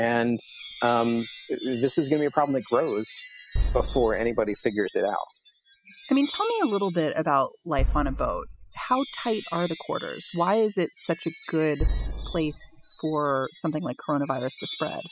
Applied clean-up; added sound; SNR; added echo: classical method spectral subtraction.